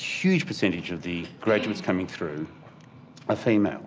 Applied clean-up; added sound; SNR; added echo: none; none; none; none.